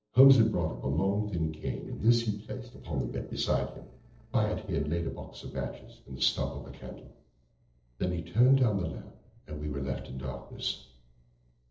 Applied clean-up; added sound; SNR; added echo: neural separator model SepFormer DNS4.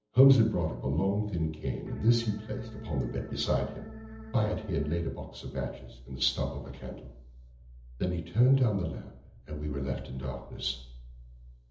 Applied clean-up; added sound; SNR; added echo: none; Organ; 15 dB; reverberation time 0.7 s.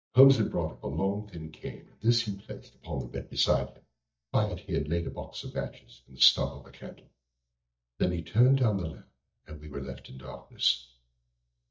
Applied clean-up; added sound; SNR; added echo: neural mask model DeepFilterNet 3.